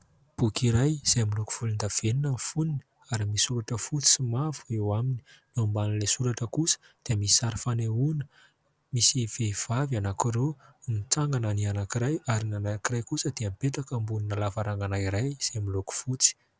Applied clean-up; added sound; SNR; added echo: none; none; none; none.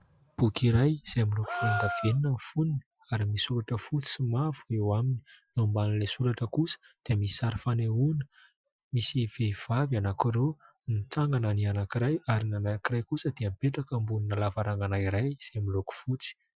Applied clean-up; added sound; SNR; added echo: classical method Wiener filter.